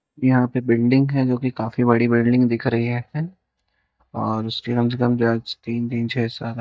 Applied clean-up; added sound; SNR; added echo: neural mask model DeepFilterNet 3.